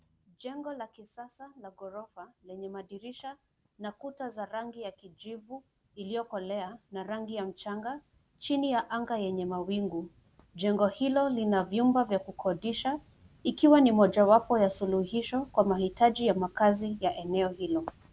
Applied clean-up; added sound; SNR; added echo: none; none; none; none.